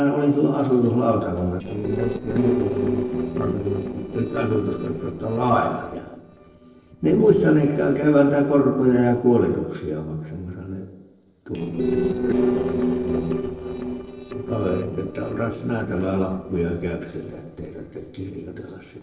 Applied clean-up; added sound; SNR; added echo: neural separator model SepFormer DNS4.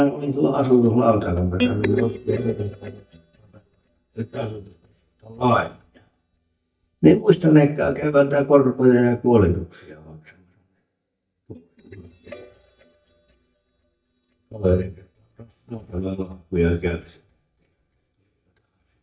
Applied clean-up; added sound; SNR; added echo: neural mask model DeepFilterNet 3.